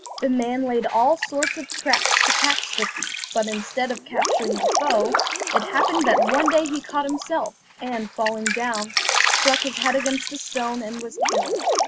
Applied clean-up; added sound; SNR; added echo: none; Drip; -1 dB; none.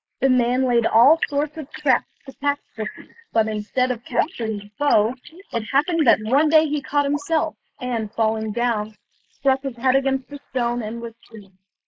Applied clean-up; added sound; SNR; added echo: neural mask model Resemble Enhance denoiser.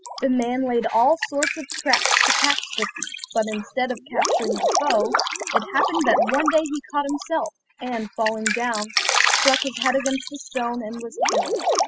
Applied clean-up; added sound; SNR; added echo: classical method spectral subtraction.